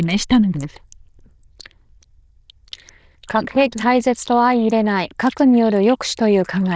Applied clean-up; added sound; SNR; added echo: neural diffusion model UNIVERSE++.